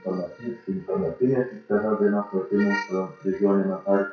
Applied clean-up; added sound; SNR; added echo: classical method WPE with log-MMSE.